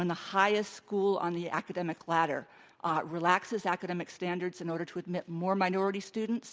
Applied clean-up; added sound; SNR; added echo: none; none; none; none.